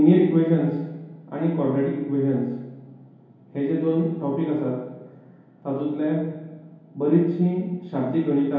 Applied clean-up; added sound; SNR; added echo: none; none; none; reverberation time 0.8 s.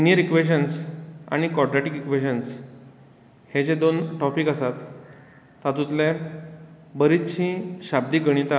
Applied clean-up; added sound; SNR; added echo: none; none; none; none.